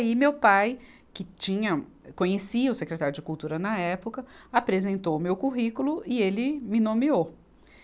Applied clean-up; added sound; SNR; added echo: none; none; none; none.